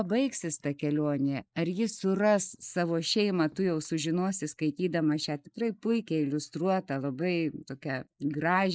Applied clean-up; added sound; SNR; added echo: neural mask model Resemble Enhance denoiser.